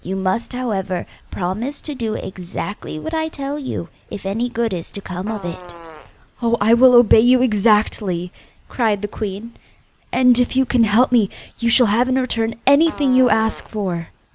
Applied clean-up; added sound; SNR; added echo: none; Fart; 18 dB; none.